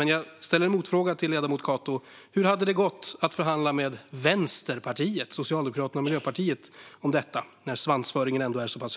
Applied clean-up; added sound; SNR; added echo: none; none; none; none.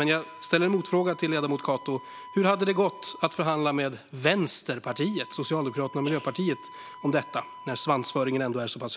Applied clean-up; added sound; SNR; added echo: none; Wind instrument, woodwind instrument; 18 dB; none.